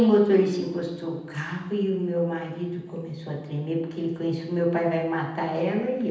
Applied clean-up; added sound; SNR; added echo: none; Electric guitar / Strum; 20 dB; reverberation time 0.9 s.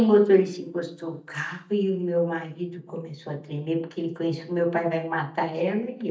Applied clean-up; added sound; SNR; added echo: neural mask model DeepFilterNet 3.